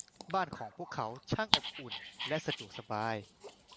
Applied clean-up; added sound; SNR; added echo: none; Dog; 2 dB; none.